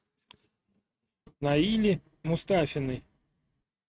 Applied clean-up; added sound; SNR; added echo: neural mask model RNNoise.